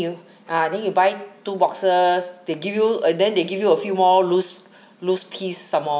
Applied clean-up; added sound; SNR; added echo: none; none; none; none.